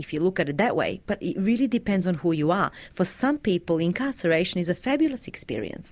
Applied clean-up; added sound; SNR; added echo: none; none; none; none.